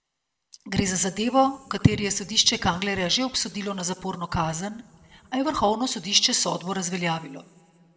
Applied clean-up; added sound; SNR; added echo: none; none; none; reverberation time 2.0 s.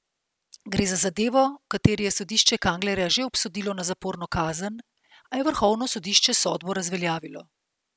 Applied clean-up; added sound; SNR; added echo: none; none; none; none.